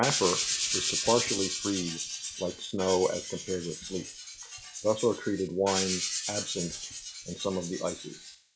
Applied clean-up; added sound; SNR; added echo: classical method log-MMSE.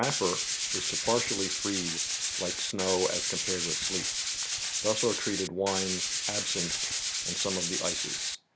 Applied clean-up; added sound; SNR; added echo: none; Tools; -2 dB; none.